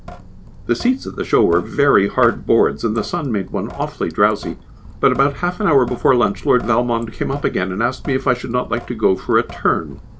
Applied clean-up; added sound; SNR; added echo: none; Drip / Sink (filling or washing); 17 dB; none.